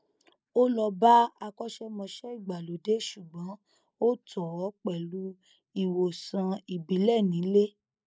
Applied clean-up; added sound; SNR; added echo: neural mask model Resemble Enhance denoiser.